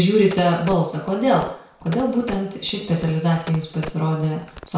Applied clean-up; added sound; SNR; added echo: none; Telephone; 17 dB; reverberation time 0.6 s.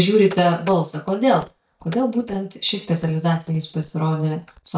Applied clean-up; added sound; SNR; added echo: neural mask model DeepFilterNet 3.